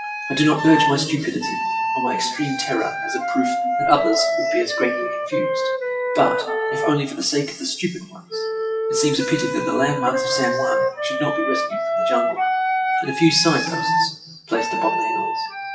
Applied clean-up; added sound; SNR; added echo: classical method WPE with log-MMSE.